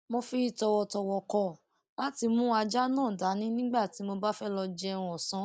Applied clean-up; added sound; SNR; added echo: none; none; none; none.